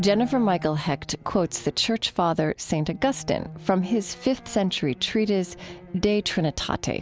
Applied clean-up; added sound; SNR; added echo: none; none; none; none.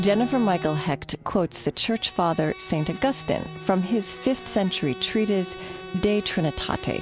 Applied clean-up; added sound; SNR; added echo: none; Bowed string instrument; 15 dB; none.